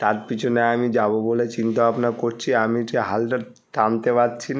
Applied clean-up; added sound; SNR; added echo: none; none; none; none.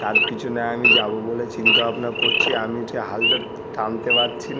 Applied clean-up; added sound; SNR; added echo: none; Idling / Wild animals; -4 dB; none.